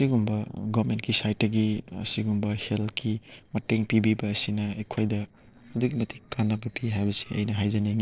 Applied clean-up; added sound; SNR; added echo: neural separator model SepFormer DNS4.